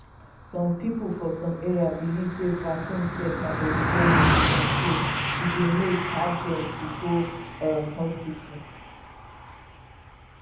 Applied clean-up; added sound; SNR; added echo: none; Car passing by; 0 dB; reverberation time 0.8 s.